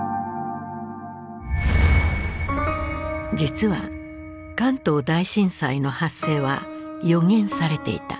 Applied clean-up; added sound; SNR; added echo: none; none; none; none.